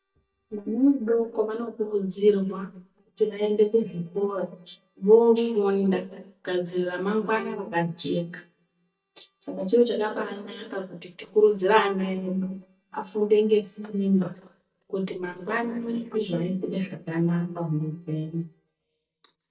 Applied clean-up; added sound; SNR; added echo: neural mask model DeepFilterNet 3.